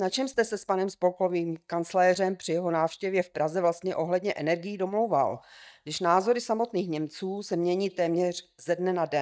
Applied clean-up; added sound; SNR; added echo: neural mask model DeepFilterNet 3.